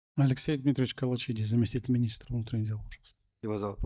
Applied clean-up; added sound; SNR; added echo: neural mask model DeepFilterNet 3.